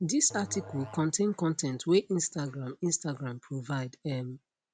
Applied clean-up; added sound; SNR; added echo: none; Musical instrument; 19 dB; none.